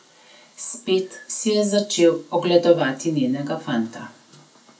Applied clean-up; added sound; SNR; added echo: none; none; none; none.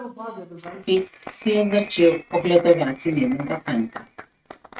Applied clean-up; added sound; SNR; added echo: neural mask model RNNoise.